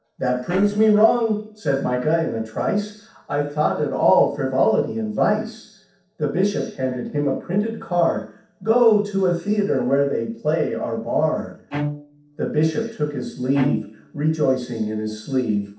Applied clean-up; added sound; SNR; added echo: neural separator model SepFormer DNS4.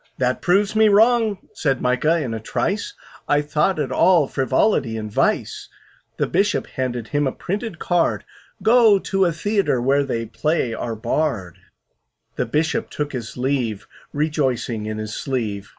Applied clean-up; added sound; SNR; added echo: none; none; none; none.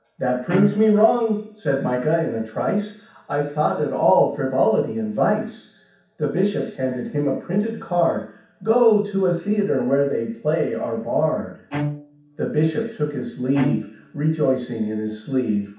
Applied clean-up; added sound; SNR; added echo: none; Bowed string instrument; 10 dB; reverberation time 0.7 s.